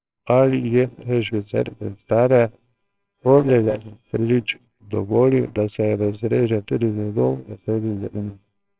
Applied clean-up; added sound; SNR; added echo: neural separator model SepFormer WHAMR!.